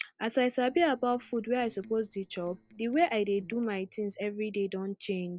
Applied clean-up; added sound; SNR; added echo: neural separator model SepFormer DNS4.